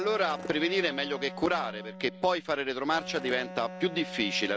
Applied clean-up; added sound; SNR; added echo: none; Wind instrument, woodwind instrument + Skateboard; 12 dB; none.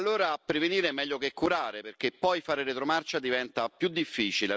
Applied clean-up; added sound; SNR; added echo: none; none; none; none.